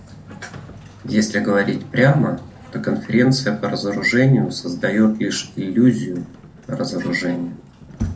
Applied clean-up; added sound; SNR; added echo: none; Sliding door; 17 dB; reverberation time 0.3 s.